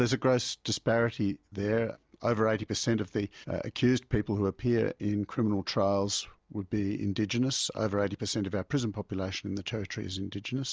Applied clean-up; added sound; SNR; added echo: none; none; none; none.